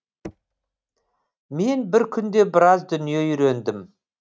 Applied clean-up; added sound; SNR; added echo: neural mask model RNNoise.